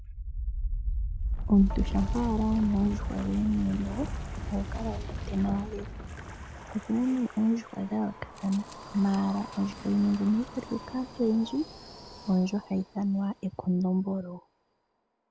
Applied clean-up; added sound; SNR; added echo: none; Wind; 6 dB; none.